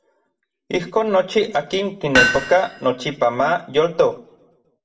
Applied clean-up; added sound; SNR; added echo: none; Hammer; 2 dB; reverberation time 0.5 s.